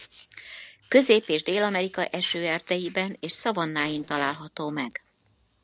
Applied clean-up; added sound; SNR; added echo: neural separator model SepFormer DNS4.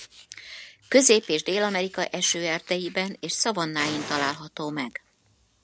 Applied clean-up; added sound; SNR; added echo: none; Fire; 16 dB; none.